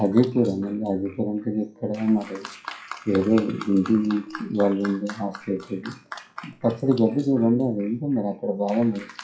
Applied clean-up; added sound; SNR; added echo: classical method WPE with log-MMSE.